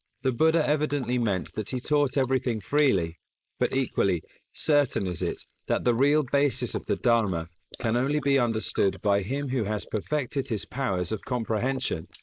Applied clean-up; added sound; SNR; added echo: neural mask model Resemble Enhance denoiser.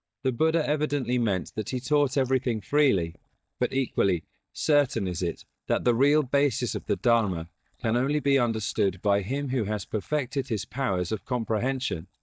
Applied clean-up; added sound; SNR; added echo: neural mask model DeepFilterNet 3.